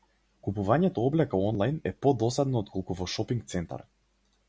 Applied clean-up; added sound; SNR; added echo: none; none; none; none.